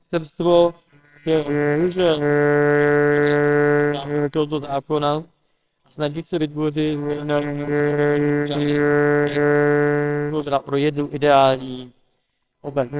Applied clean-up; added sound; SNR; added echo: neural separator model SepFormer WHAMR!.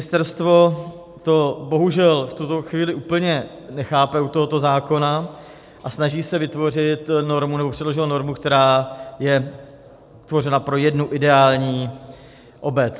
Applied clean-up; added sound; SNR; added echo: none; none; none; none.